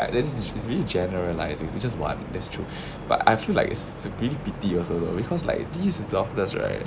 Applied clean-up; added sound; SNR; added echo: none; none; none; none.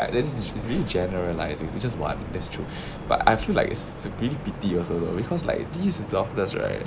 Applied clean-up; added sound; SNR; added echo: none; Zipper (clothing); 14 dB; none.